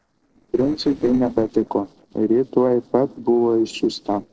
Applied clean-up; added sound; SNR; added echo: neural separator model SepFormer DNS4.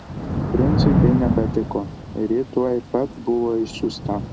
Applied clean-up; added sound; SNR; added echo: none; Thunder / Rain; 0 dB; none.